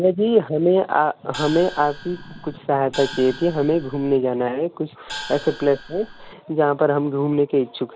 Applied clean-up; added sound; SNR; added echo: none; Gong; 14 dB; none.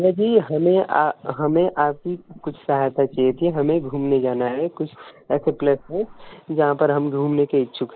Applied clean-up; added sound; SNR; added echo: neural mask model Resemble Enhance denoiser.